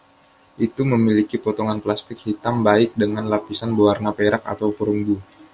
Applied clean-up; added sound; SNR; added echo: none; none; none; none.